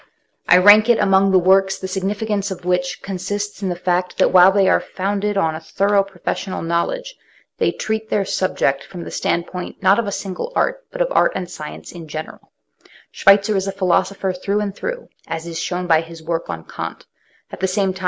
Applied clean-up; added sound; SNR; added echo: none; none; none; none.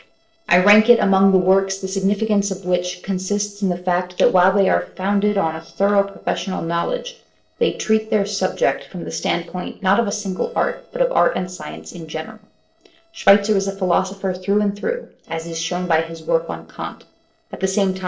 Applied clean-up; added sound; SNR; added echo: neural separator model SepFormer DNS4.